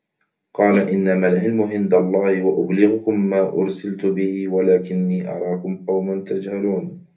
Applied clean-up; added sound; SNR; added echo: none; Snare drum; 19 dB; reverberation time 0.3 s.